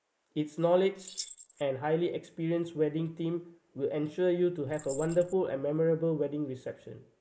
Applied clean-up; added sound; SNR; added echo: neural mask model Resemble Enhance denoiser.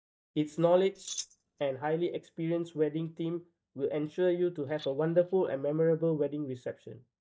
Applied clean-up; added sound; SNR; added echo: neural mask model DeepFilterNet 3.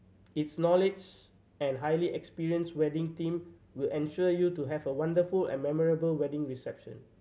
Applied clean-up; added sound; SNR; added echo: none; none; none; none.